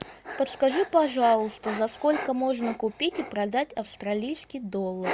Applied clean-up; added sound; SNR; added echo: none; Dog; 12 dB; none.